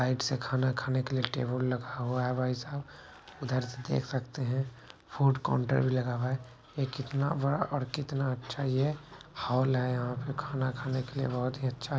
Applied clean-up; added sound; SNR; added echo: none; none; none; none.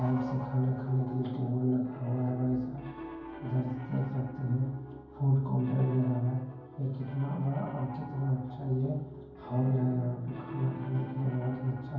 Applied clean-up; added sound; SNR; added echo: none; Piano; 14 dB; reverberation time 0.9 s.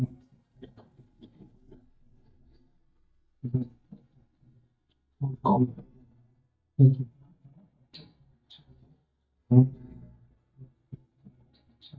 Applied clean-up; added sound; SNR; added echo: neural mask model DeepFilterNet 3.